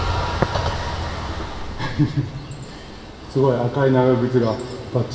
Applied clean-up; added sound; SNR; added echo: none; Tap; 12 dB; reverberation time 2.2 s.